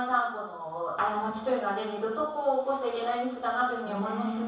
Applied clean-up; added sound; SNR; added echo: none; none; none; reverberation time 0.7 s.